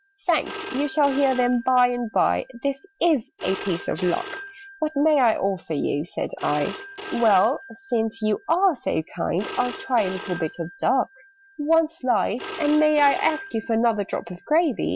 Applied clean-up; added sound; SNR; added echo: none; Telephone; 15 dB; none.